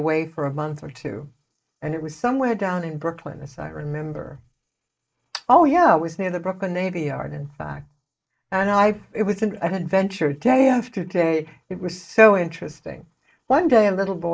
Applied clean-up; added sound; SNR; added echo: neural mask model Resemble Enhance denoiser.